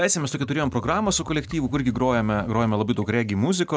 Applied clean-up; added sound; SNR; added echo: none; Liquid; 18 dB; none.